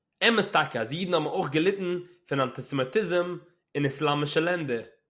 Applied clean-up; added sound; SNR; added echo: none; none; none; none.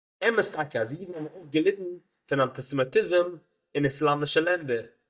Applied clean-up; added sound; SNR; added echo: neural mask model DeepFilterNet 3.